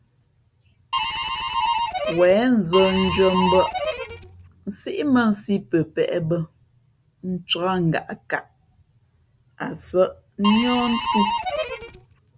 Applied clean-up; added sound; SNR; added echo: none; Harmonica; 2 dB; none.